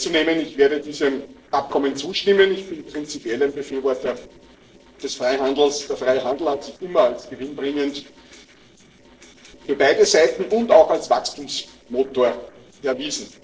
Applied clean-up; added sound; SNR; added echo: neural separator model SepFormer DNS4.